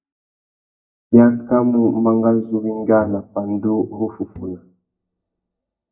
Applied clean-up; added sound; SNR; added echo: neural mask model DeepFilterNet 3.